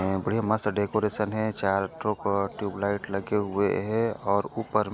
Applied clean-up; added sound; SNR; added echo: none; none; none; none.